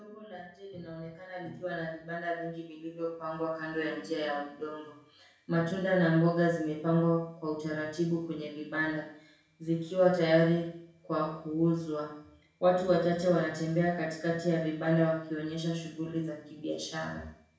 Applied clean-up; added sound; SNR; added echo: none; none; none; reverberation time 0.7 s.